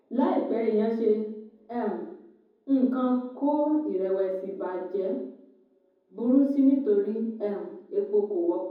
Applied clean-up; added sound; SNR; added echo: none; none; none; reverberation time 0.9 s.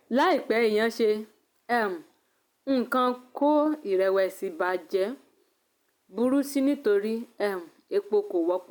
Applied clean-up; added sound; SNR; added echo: none; none; none; none.